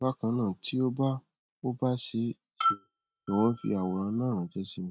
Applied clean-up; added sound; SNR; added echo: neural mask model RNNoise.